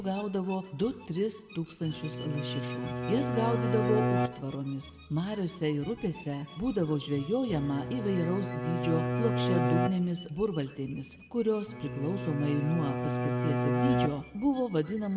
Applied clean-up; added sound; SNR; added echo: none; Bowed string instrument; 0 dB; reverberation time 1.2 s.